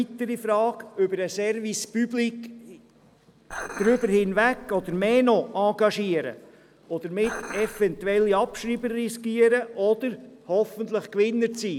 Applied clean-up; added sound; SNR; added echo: none; Dishes, pots, and pans; 15 dB; none.